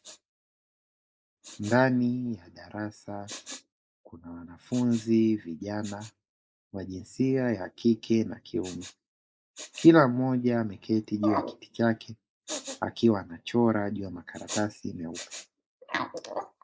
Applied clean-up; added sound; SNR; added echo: neural mask model Resemble Enhance denoiser.